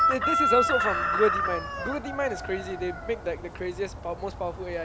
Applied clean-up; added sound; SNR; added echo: none; Chicken, rooster; -1 dB; none.